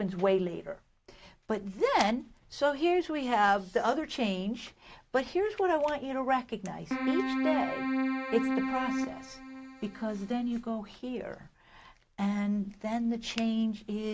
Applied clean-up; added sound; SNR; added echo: none; Keyboard (musical); 1 dB; none.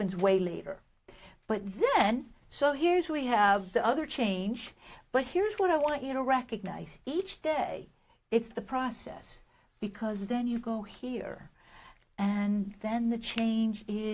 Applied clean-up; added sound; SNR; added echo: none; none; none; none.